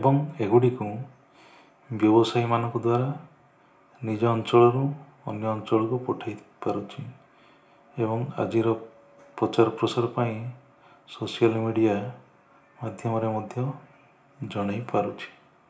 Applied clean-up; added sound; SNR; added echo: none; none; none; reverberation time 0.4 s.